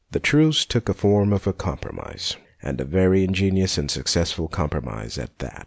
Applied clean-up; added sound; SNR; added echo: none; none; none; none.